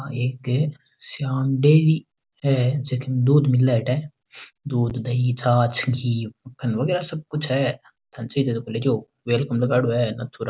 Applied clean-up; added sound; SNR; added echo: none; none; none; none.